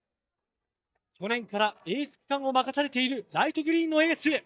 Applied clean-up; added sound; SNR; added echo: neural mask model DeepFilterNet 3.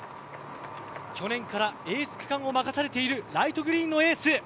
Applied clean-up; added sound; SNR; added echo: none; none; none; none.